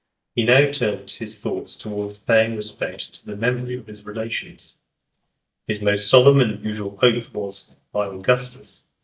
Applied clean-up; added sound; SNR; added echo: neural mask model DeepFilterNet 3.